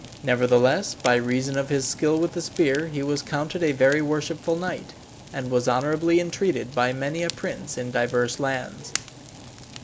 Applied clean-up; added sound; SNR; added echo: none; Fire; 16 dB; none.